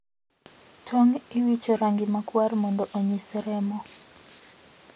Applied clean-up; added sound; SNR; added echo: none; none; none; none.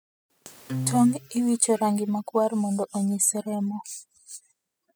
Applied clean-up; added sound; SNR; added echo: classical method spectral subtraction.